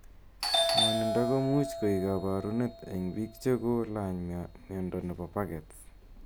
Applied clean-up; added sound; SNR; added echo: none; Doorbell; 3 dB; none.